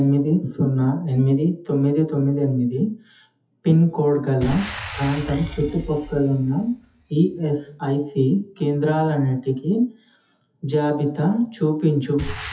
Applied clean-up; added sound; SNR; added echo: classical method WPE with log-MMSE.